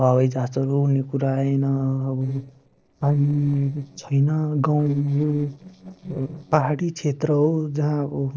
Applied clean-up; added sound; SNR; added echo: neural separator model SepFormer DNS4.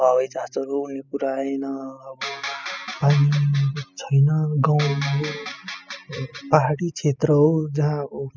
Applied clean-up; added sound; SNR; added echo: classical method spectral subtraction.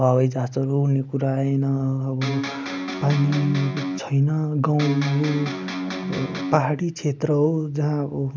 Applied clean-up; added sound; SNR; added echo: none; Electric guitar; 6 dB; none.